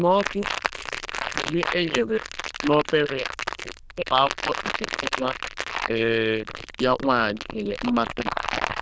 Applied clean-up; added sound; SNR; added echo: neural diffusion model UNIVERSE++.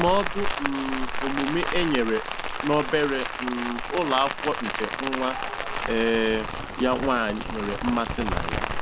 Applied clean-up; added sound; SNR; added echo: none; Rain; 2 dB; none.